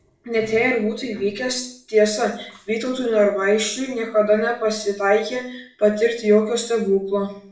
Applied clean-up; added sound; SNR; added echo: none; none; none; reverberation time 0.5 s.